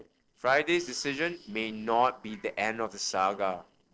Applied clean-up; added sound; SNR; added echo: neural separator model SepFormer DNS4.